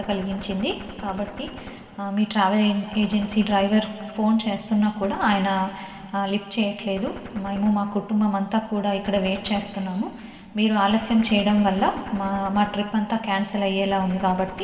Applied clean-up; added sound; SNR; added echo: none; Gunshot, gunfire; 18 dB; reverberation time 2.2 s.